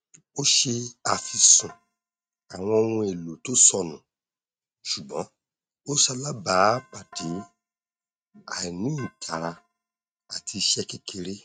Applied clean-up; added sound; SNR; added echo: neural mask model RNNoise.